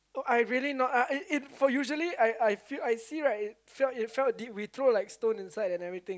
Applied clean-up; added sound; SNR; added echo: none; none; none; none.